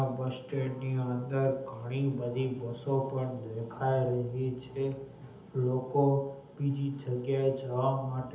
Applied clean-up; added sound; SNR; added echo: none; none; none; reverberation time 0.8 s.